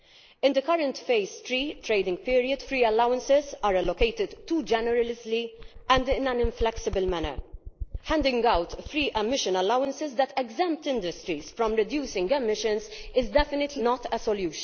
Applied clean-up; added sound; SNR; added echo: neural mask model Resemble Enhance denoiser.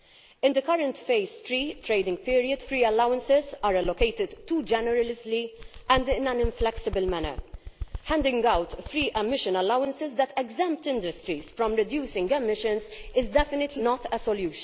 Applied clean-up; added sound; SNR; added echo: none; Bird; 13 dB; none.